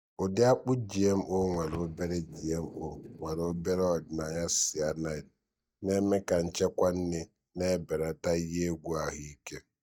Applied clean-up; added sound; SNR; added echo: neural mask model DeepFilterNet 3.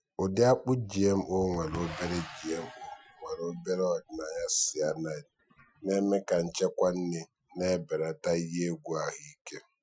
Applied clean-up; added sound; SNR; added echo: classical method Wiener filter.